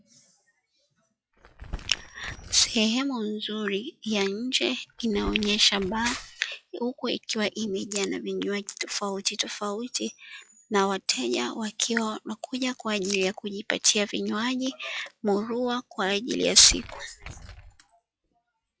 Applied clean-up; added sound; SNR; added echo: classical method log-MMSE.